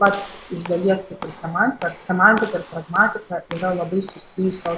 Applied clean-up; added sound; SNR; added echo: none; Walk, footsteps / Slam; 17 dB; none.